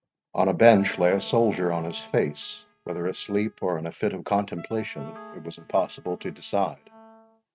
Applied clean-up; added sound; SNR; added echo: neural mask model RNNoise.